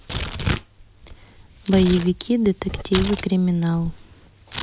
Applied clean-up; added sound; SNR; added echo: none; Tearing; 8 dB; none.